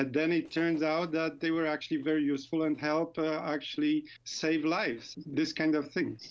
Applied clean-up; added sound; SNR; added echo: neural separator model SepFormer DNS4.